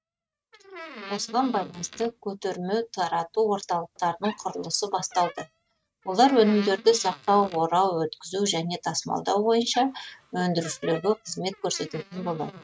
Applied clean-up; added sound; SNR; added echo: neural mask model RNNoise.